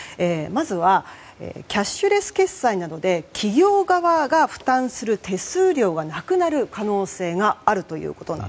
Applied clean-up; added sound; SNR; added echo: none; none; none; none.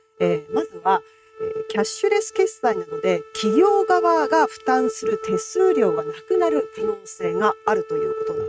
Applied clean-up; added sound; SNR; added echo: neural mask model RNNoise.